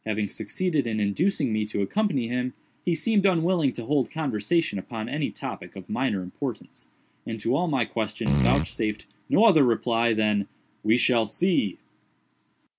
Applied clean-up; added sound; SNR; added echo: none; Fart; -1 dB; none.